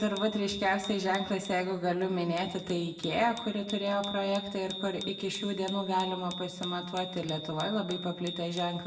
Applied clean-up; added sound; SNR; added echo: none; Bicycle bell; 12 dB; reverberation time 0.8 s.